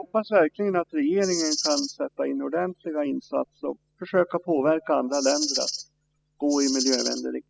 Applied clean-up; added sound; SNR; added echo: classical method spectral subtraction.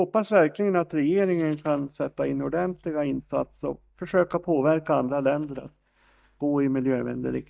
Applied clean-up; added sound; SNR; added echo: neural mask model DeepFilterNet 3.